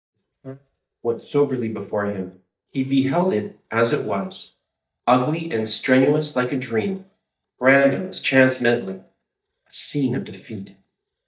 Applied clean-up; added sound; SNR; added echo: neural mask model DeepFilterNet 3.